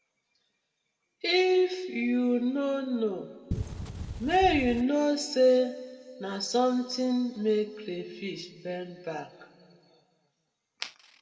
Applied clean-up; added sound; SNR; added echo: none; Wind; 6 dB; reverberation time 1.8 s.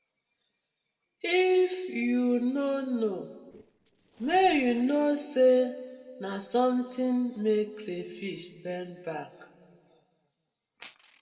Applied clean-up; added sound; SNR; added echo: neural separator model SepFormer DNS4.